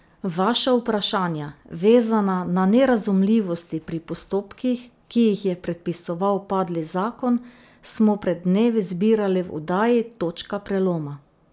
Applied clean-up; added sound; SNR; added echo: none; none; none; none.